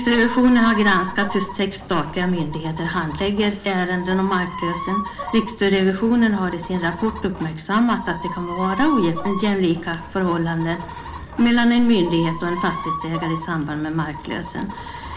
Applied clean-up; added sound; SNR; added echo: none; Chicken, rooster; 11 dB; reverberation time 1.5 s.